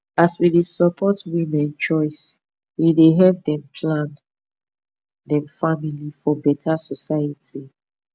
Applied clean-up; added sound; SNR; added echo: none; none; none; none.